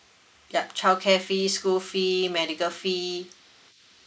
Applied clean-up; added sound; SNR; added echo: neural mask model Resemble Enhance denoiser.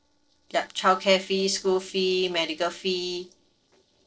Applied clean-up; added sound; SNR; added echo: neural separator model SepFormer DNS4.